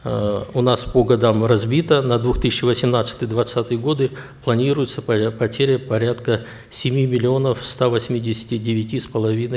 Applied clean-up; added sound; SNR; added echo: none; none; none; none.